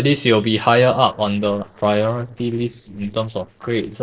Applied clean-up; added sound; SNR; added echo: neural separator model SepFormer DNS4.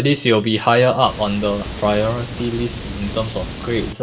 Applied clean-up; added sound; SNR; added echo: none; Water; 11 dB; reverberation time 0.6 s.